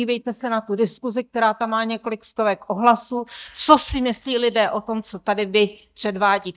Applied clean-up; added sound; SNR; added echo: neural mask model DeepFilterNet 3.